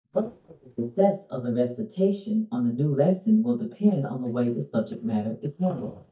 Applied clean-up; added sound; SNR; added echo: neural mask model DeepFilterNet 3.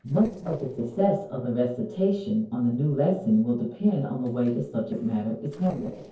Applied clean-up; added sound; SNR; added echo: neural separator model SepFormer DNS4.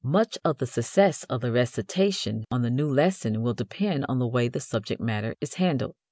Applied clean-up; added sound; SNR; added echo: none; none; none; none.